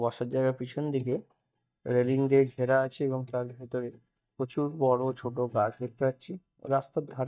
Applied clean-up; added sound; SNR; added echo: neural mask model DeepFilterNet 3.